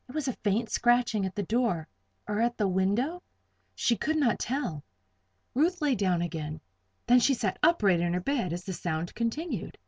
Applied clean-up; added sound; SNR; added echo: none; none; none; none.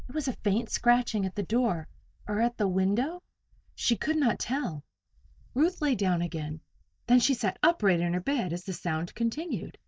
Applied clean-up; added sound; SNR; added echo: neural mask model DeepFilterNet 3.